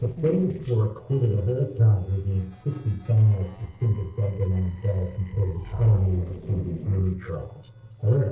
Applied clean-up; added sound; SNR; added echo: neural separator model SepFormer DNS4.